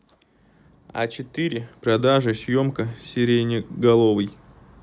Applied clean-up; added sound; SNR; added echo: none; none; none; none.